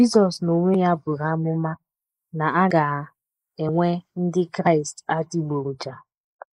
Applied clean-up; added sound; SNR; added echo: neural mask model Resemble Enhance denoiser.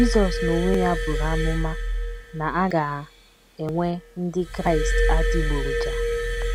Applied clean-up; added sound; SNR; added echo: none; Glass; -1 dB; none.